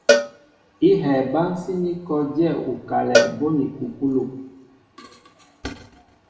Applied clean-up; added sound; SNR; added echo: none; Cowbell; 3 dB; reverberation time 0.8 s.